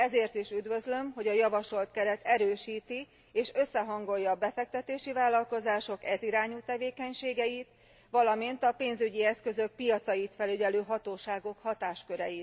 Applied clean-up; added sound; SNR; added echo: none; none; none; none.